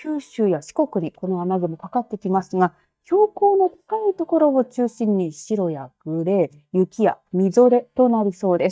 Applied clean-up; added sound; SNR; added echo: neural mask model DeepFilterNet 3.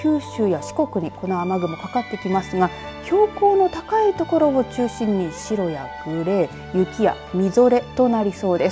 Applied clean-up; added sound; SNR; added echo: none; none; none; none.